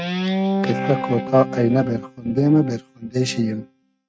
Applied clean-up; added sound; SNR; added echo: neural mask model RNNoise.